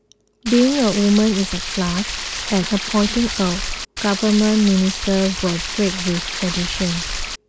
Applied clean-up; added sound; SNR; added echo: none; Stream; 6 dB; none.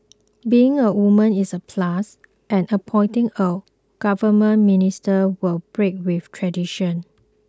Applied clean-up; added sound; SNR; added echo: none; none; none; none.